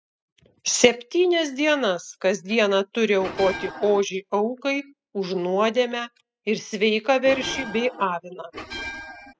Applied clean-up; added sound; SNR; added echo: classical method spectral subtraction.